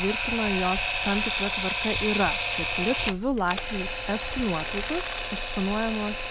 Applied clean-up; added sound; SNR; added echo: none; Camera; 0 dB; none.